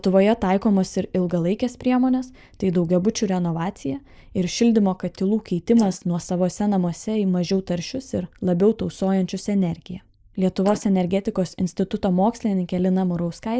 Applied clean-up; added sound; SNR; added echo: neural mask model Resemble Enhance denoiser.